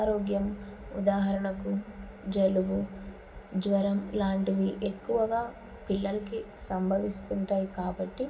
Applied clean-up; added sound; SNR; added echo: none; none; none; reverberation time 2.0 s.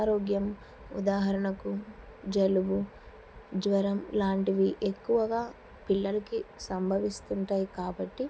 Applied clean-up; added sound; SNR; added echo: none; none; none; none.